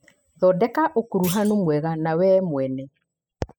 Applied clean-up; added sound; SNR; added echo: classical method spectral subtraction.